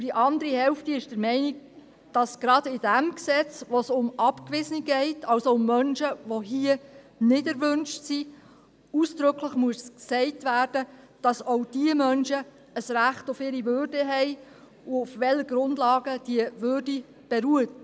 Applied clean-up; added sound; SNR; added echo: none; none; none; none.